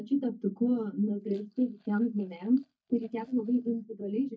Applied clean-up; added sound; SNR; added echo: neural mask model DeepFilterNet 3.